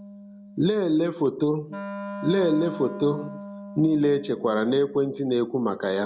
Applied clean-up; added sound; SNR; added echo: none; Wind instrument, woodwind instrument; 14 dB; none.